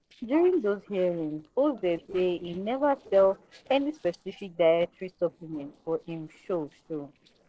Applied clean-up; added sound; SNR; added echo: neural separator model SepFormer DNS4.